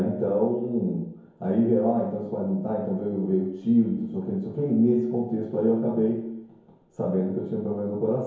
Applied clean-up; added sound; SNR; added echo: none; none; none; reverberation time 1.0 s.